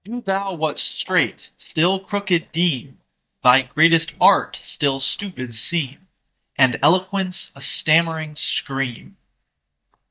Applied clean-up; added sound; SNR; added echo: neural mask model DeepFilterNet 3.